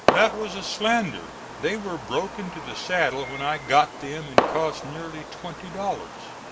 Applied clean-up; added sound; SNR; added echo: none; Fireworks; 3 dB; reverberation time 3.0 s.